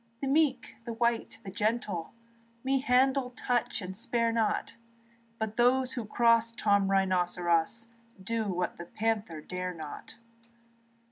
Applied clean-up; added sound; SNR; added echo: none; none; none; none.